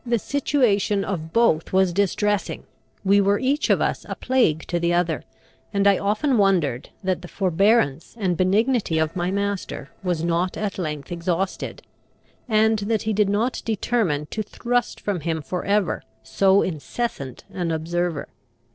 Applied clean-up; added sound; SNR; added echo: neural separator model SepFormer DNS4.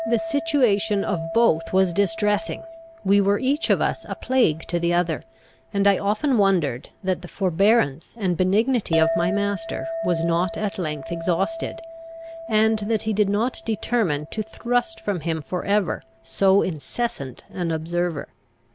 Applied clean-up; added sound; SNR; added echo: none; Chink, clink; 12 dB; none.